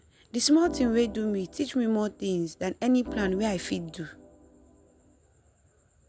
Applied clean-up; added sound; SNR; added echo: none; Organ; 14 dB; none.